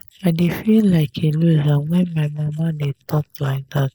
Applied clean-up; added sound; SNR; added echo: neural mask model Resemble Enhance denoiser.